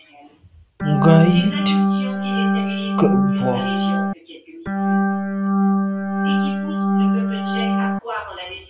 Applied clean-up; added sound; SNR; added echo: none; Organ; -4 dB; none.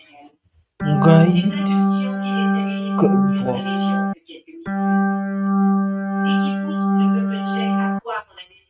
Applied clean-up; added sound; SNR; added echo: neural mask model RNNoise.